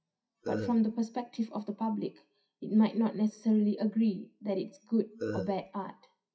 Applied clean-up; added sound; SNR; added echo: classical method WPE with log-MMSE.